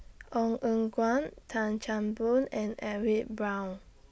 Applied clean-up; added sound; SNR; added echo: none; none; none; none.